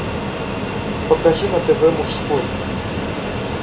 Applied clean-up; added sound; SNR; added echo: none; Fixed-wing aircraft, airplane; 2 dB; reverberation time 1.8 s.